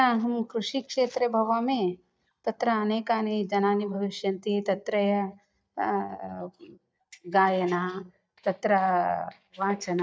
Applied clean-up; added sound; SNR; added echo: neural mask model DeepFilterNet 3.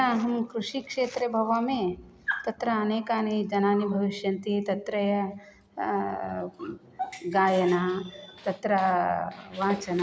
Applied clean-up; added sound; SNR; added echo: none; Dog; 16 dB; none.